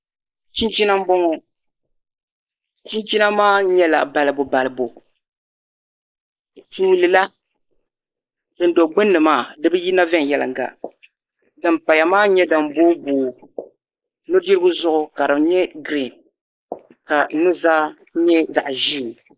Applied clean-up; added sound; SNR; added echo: neural mask model Resemble Enhance denoiser.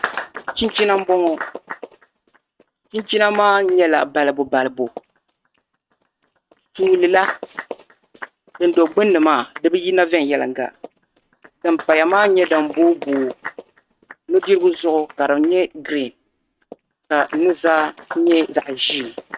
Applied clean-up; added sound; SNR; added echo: neural mask model RNNoise.